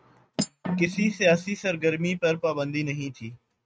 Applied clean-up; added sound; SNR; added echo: neural mask model RNNoise.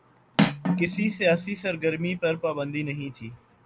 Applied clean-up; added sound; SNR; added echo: none; Cutlery, silverware; 1 dB; none.